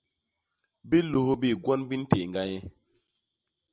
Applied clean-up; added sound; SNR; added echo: none; none; none; none.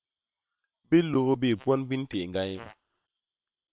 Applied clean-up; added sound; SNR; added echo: neural separator model SepFormer WHAM!.